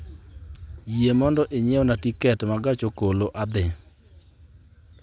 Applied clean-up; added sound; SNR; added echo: none; none; none; none.